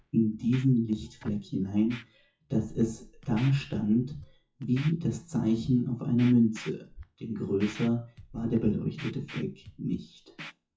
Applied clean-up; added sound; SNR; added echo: classical method WPE with log-MMSE.